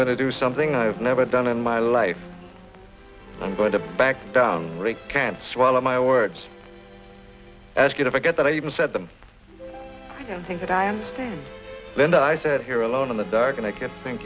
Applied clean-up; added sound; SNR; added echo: none; none; none; none.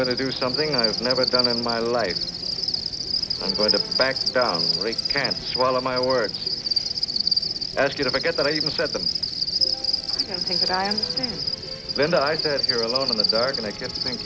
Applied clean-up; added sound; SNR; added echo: none; Cricket; 0 dB; none.